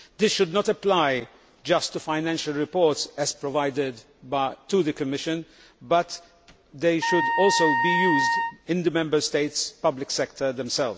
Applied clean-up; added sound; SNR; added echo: none; Wind instrument, woodwind instrument; -1 dB; none.